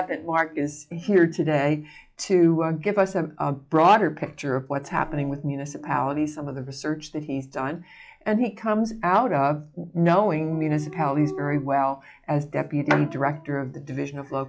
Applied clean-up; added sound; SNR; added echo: classical method log-MMSE.